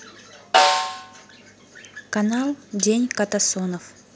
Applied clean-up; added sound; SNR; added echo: none; Snare drum; -1 dB; none.